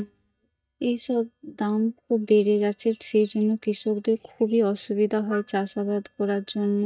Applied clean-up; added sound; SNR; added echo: neural mask model DeepFilterNet 3.